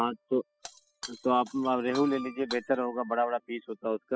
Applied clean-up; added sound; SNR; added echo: classical method spectral subtraction.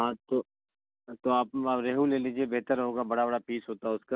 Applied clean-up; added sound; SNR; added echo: none; none; none; none.